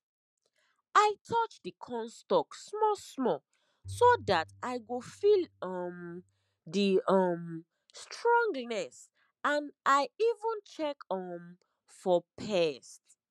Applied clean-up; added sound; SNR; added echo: neural mask model RNNoise.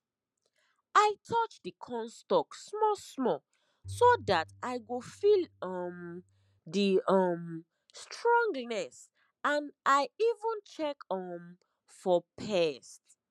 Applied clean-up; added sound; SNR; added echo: none; Bowed string instrument; 19 dB; none.